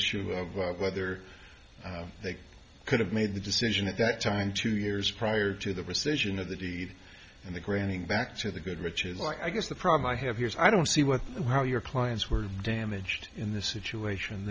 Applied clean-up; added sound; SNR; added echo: none; none; none; none.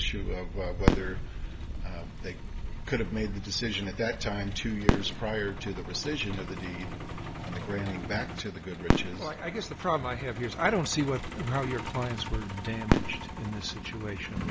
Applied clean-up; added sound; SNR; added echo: none; Fireworks + Truck; -1 dB; none.